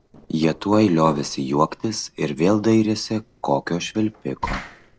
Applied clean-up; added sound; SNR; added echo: neural separator model SepFormer DNS4.